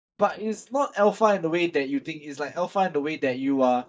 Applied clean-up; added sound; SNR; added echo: neural mask model DeepFilterNet 3.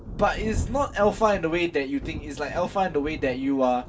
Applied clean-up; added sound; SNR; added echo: none; Thunder; 10 dB; reverberation time 0.2 s.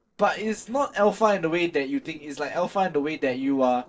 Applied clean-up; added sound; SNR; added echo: neural separator model SepFormer DNS4.